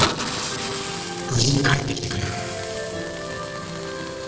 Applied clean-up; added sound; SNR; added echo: neural separator model SepFormer DNS4.